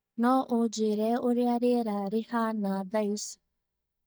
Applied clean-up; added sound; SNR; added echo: neural mask model DeepFilterNet 3.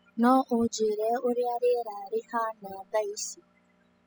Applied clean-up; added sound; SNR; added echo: classical method spectral subtraction.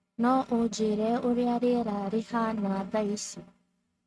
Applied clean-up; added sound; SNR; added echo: neural mask model RNNoise.